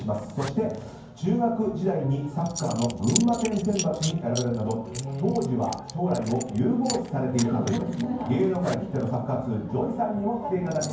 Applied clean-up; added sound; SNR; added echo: none; Coin (dropping) / Zipper (clothing); 14 dB; reverberation time 0.9 s.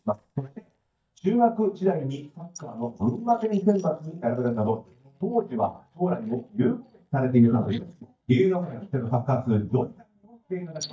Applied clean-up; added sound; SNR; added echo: neural mask model DeepFilterNet 3.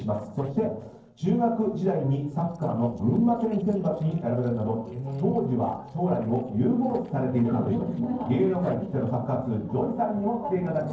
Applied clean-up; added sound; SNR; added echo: neural separator model SepFormer DNS4.